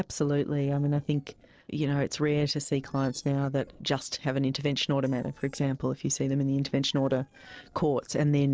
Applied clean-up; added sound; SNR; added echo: neural separator model SepFormer DNS4.